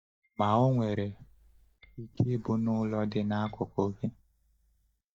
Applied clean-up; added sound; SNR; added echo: neural mask model DeepFilterNet 3.